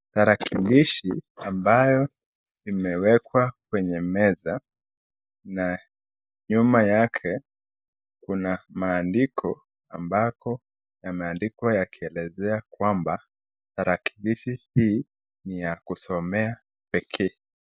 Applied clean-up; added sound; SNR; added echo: neural mask model Resemble Enhance denoiser.